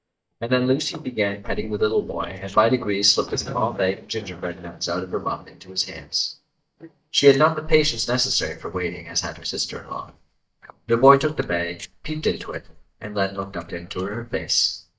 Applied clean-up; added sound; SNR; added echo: neural mask model DeepFilterNet 3.